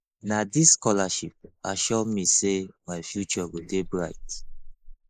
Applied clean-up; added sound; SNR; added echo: neural mask model Resemble Enhance denoiser.